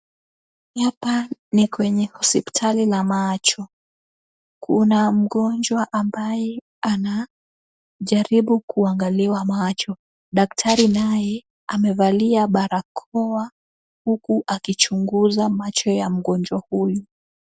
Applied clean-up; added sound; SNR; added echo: none; Rattle (instrument); 7 dB; none.